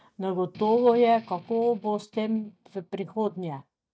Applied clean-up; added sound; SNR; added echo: neural mask model DeepFilterNet 3.